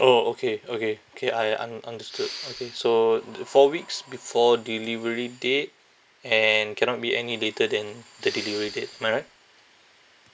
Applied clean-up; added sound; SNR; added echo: none; Respiratory sounds; 14 dB; none.